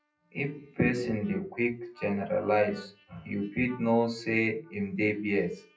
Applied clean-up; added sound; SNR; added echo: classical method WPE with log-MMSE.